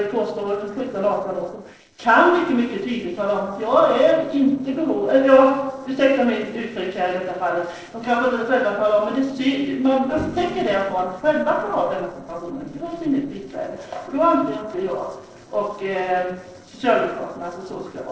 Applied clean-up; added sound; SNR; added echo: neural separator model SepFormer DNS4.